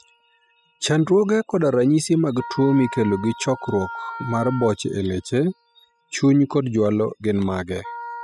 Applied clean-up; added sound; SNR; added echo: classical method spectral subtraction.